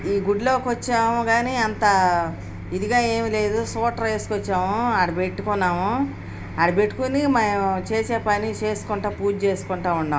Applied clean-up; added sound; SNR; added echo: none; Microwave oven; 13 dB; reverberation time 0.4 s.